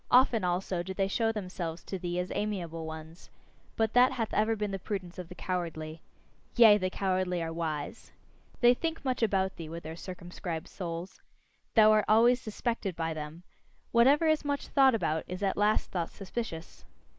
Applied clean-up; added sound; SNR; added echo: neural mask model Resemble Enhance denoiser.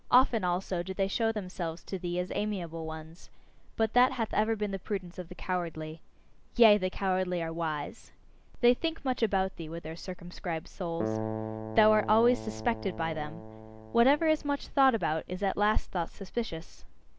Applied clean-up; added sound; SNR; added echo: none; Keyboard (musical); 8 dB; none.